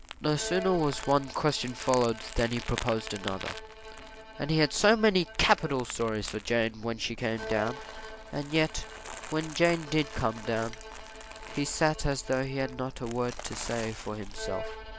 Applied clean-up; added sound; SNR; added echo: none; Bowed string instrument + Crumpling, crinkling; 11 dB; none.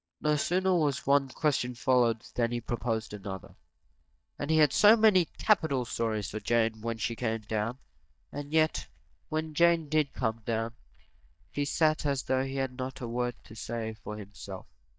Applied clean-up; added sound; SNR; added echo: neural mask model DeepFilterNet 3.